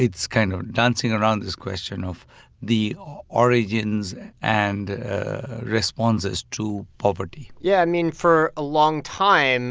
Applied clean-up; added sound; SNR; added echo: none; none; none; none.